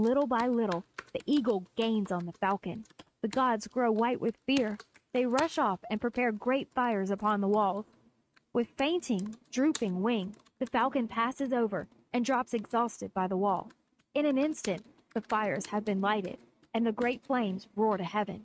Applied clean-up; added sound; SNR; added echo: neural mask model RNNoise.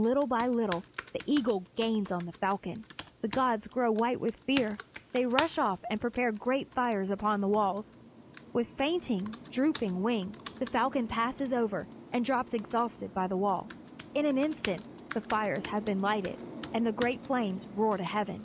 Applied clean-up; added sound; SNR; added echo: none; Computer keyboard; 13 dB; none.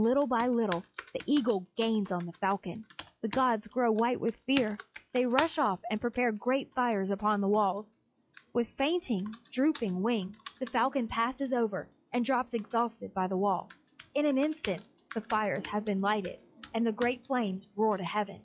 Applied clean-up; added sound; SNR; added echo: classical method log-MMSE.